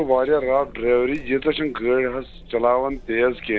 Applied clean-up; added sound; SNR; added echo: none; Chatter; 19 dB; none.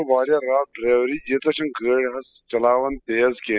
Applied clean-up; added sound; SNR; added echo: classical method spectral subtraction.